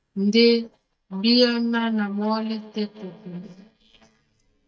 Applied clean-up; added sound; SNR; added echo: neural mask model DeepFilterNet 3.